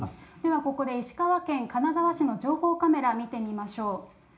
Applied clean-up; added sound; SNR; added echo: none; none; none; reverberation time 0.4 s.